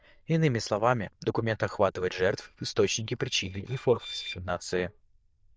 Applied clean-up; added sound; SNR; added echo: neural diffusion model UNIVERSE++.